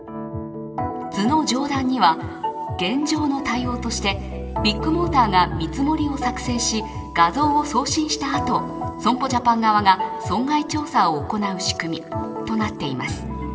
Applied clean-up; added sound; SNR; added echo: none; Bass guitar; 16 dB; reverberation time 2.5 s.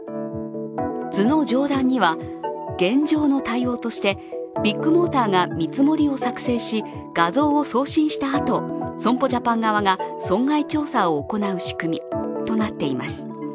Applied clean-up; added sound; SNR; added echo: none; none; none; none.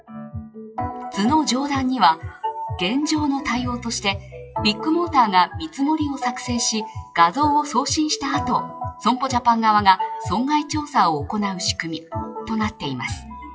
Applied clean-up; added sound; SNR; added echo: classical method WPE with log-MMSE.